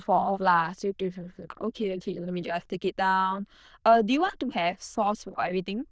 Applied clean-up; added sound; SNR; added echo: neural diffusion model UNIVERSE++.